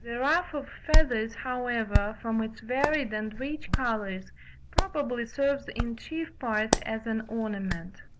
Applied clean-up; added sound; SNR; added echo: none; Hands; -1 dB; none.